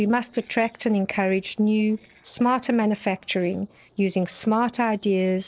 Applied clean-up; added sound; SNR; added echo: neural separator model SepFormer DNS4.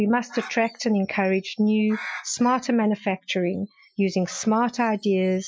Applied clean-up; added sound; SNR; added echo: classical method Wiener filter.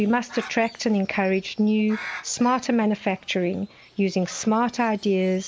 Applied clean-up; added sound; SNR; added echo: none; Bird; 20 dB; none.